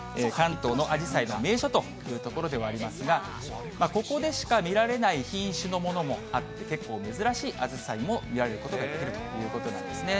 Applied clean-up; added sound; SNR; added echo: none; none; none; none.